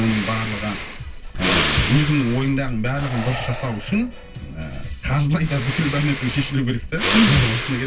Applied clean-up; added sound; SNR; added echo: none; Breathing; 4 dB; reverberation time 0.2 s.